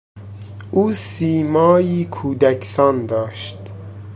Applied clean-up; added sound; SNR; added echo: none; none; none; none.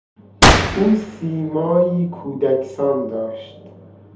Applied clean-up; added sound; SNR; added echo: none; Gunshot, gunfire; -1 dB; reverberation time 0.6 s.